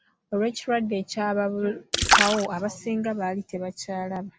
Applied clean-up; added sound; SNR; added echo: none; Splash, splatter; -2 dB; none.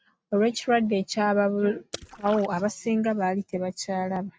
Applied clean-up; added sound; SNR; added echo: neural mask model RNNoise.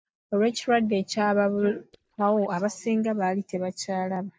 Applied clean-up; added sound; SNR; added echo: neural mask model DeepFilterNet 3.